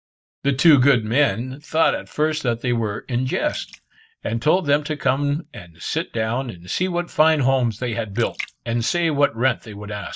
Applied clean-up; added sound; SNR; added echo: neural mask model DeepFilterNet 3.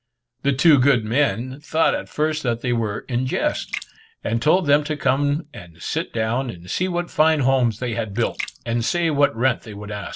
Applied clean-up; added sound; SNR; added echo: neural separator model SepFormer DNS4.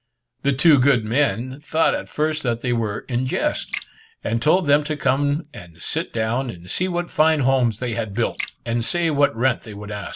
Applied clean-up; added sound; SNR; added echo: none; Splash, splatter; 17 dB; none.